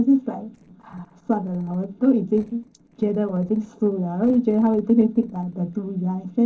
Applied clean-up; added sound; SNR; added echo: neural separator model SepFormer DNS4.